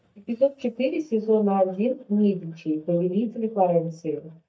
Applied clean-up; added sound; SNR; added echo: neural mask model DeepFilterNet 3.